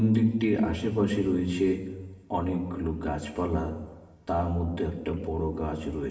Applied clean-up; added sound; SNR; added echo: none; none; none; reverberation time 1.1 s.